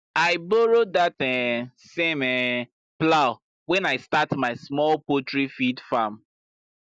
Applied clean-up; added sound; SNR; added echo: none; none; none; none.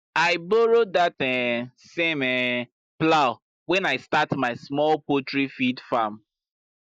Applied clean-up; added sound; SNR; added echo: neural mask model Resemble Enhance denoiser.